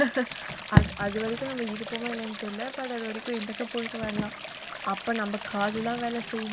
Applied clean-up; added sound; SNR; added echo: none; Stream; 10 dB; none.